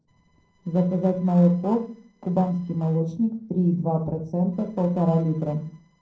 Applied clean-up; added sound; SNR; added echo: neural separator model SepFormer DNS4.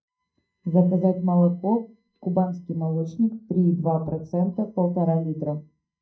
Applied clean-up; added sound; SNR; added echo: neural mask model DeepFilterNet 3.